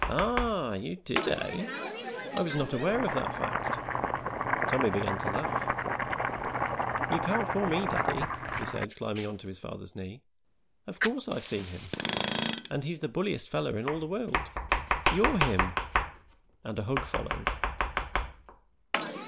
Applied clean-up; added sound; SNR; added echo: none; Domestic sounds, home sounds + Tools; -1 dB; none.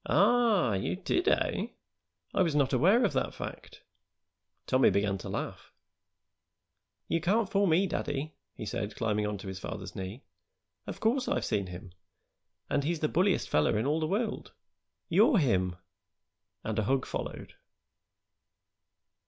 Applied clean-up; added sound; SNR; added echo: none; none; none; none.